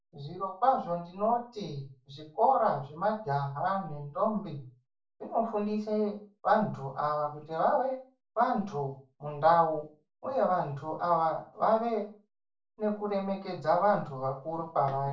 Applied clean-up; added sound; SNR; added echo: none; none; none; reverberation time 0.3 s.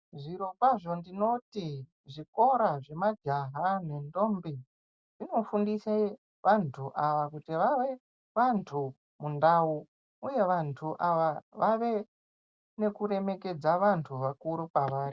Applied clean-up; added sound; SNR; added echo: none; none; none; none.